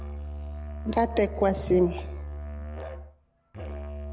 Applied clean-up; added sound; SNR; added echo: none; Musical instrument; 7 dB; none.